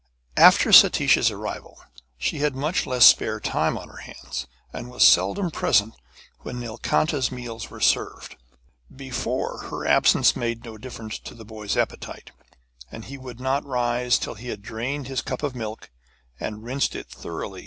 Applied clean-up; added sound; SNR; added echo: none; none; none; none.